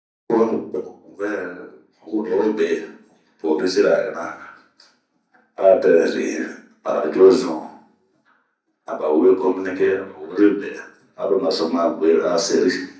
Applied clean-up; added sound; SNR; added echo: none; none; none; reverberation time 0.6 s.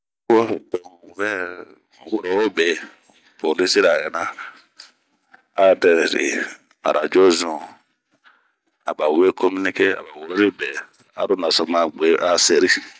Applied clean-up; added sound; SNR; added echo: none; none; none; none.